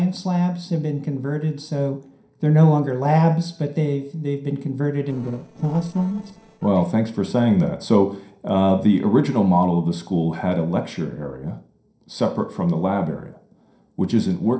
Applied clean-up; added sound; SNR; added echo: neural separator model SepFormer DNS4.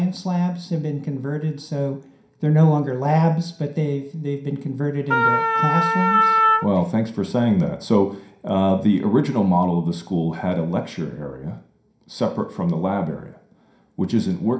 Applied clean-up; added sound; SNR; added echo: none; Wind instrument, woodwind instrument; -3 dB; reverberation time 0.5 s.